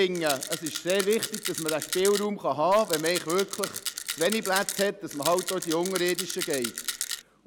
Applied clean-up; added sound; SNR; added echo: none; Rattle; 7 dB; none.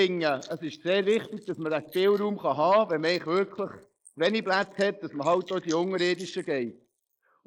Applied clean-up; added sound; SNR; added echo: neural mask model Resemble Enhance denoiser.